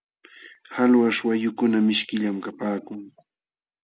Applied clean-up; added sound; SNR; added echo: none; none; none; none.